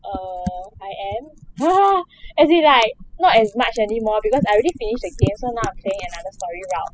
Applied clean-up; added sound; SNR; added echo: classical method spectral subtraction.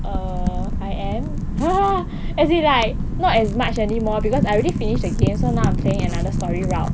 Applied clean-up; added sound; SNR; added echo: none; Wind / Fire; 0 dB; none.